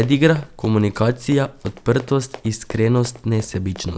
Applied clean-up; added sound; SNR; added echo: none; Run; 20 dB; none.